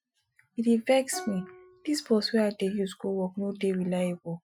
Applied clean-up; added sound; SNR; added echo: classical method Wiener filter.